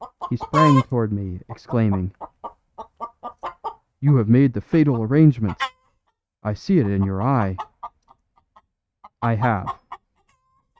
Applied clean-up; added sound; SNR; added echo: neural mask model RNNoise.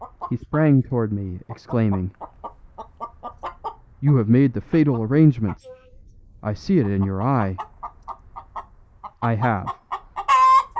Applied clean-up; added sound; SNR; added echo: neural mask model Resemble Enhance denoiser.